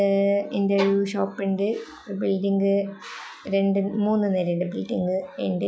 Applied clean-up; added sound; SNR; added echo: classical method log-MMSE.